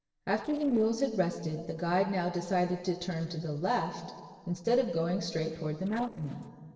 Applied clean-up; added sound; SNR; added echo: neural separator model SepFormer DNS4.